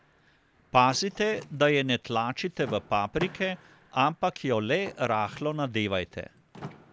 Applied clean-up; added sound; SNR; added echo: none; Door / Car; 18 dB; none.